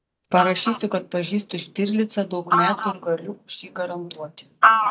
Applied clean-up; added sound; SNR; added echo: neural mask model DeepFilterNet 3.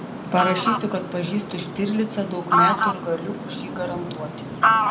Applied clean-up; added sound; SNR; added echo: none; Fowl; -2 dB; reverberation time 0.5 s.